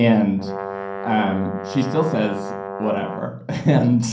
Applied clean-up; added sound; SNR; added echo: none; Brass instrument; 10 dB; reverberation time 0.6 s.